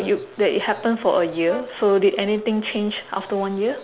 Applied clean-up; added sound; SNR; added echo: none; Brass instrument; 19 dB; none.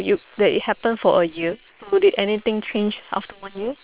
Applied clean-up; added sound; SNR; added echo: neural separator model SepFormer WHAM!.